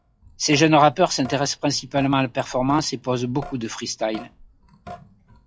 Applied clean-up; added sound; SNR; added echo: classical method log-MMSE.